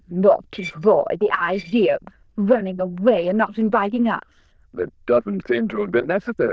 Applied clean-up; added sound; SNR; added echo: neural diffusion model UNIVERSE++.